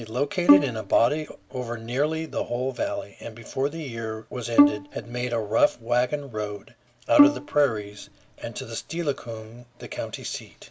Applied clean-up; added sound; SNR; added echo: none; Bowed string instrument; -3 dB; none.